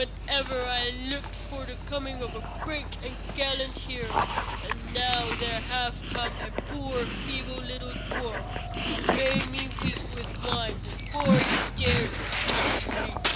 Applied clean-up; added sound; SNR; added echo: none; Dog; -2 dB; none.